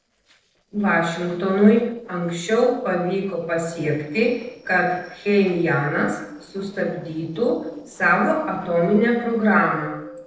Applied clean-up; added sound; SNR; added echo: neural separator model SepFormer DNS4.